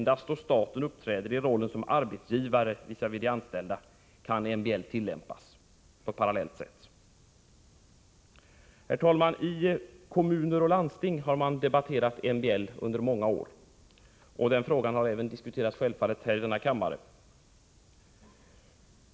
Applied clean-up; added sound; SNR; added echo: none; none; none; none.